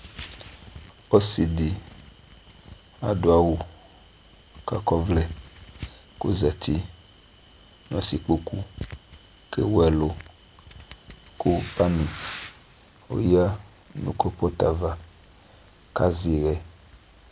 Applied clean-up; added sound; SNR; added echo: none; none; none; none.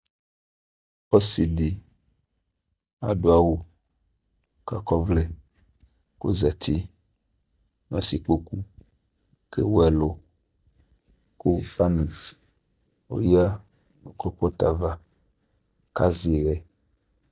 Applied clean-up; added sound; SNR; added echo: neural mask model DeepFilterNet 3.